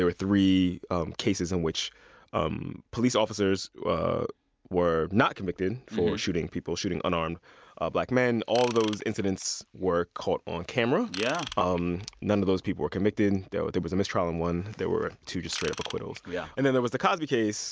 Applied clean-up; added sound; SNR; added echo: none; Ratchet, pawl / Tools; 15 dB; none.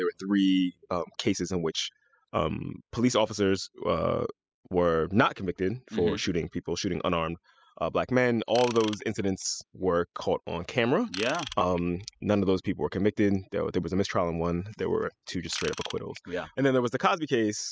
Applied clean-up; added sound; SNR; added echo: classical method spectral subtraction.